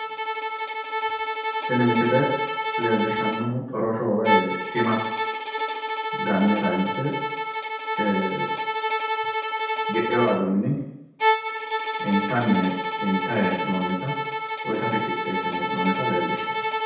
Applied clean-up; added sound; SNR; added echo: none; Bowed string instrument; 0 dB; reverberation time 0.8 s.